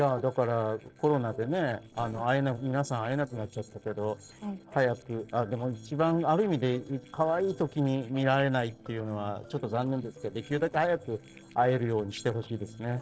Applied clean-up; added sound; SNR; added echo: neural separator model SepFormer DNS4.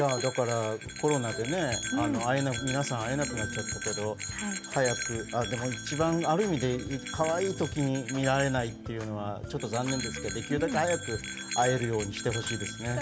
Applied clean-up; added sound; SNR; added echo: none; Bell; 8 dB; none.